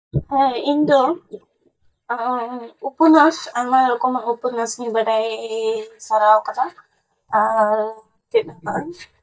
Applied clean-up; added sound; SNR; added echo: neural mask model DeepFilterNet 3.